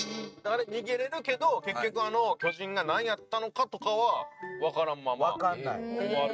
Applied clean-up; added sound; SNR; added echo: neural mask model RNNoise.